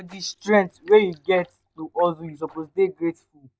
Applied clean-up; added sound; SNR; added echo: neural mask model DeepFilterNet 3.